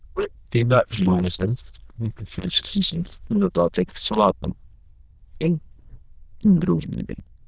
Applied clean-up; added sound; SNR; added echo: neural diffusion model UNIVERSE++.